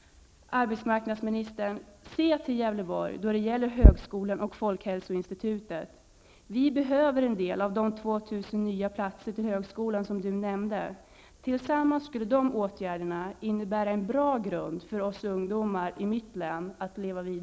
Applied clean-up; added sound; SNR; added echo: none; none; none; none.